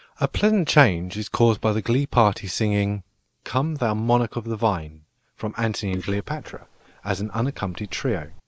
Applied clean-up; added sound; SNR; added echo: neural mask model Resemble Enhance denoiser.